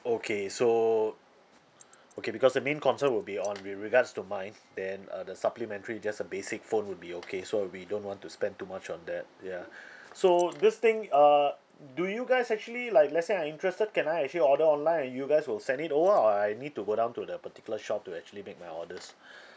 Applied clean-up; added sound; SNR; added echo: none; none; none; none.